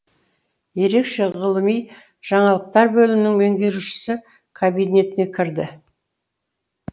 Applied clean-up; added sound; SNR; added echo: none; none; none; none.